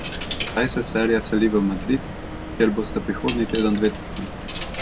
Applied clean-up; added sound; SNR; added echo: none; Coin (dropping); 7 dB; none.